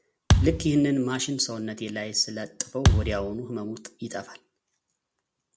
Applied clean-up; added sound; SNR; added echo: none; Thump, thud; -4 dB; none.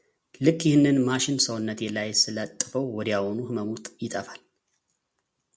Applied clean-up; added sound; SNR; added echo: none; none; none; none.